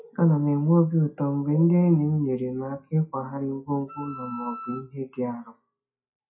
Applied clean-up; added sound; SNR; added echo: classical method WPE with log-MMSE.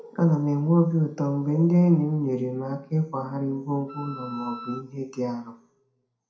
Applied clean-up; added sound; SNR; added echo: none; Wind instrument, woodwind instrument; 15 dB; reverberation time 0.4 s.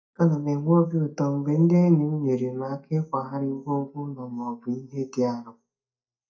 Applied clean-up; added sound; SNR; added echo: neural mask model DeepFilterNet 3.